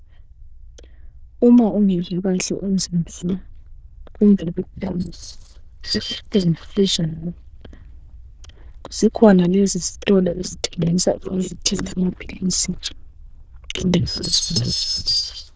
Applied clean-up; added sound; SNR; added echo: neural diffusion model UNIVERSE++.